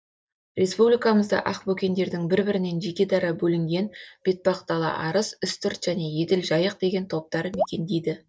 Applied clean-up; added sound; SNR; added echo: neural mask model DeepFilterNet 3.